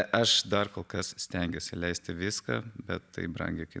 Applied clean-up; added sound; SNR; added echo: none; none; none; none.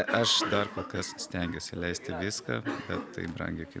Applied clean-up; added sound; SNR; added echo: none; Cough; 6 dB; none.